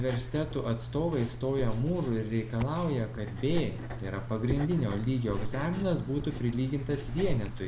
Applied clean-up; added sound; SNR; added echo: none; Writing; 5 dB; none.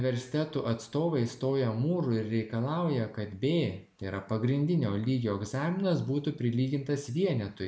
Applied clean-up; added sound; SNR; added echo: none; none; none; none.